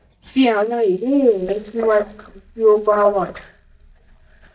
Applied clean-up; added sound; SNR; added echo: neural mask model DeepFilterNet 3.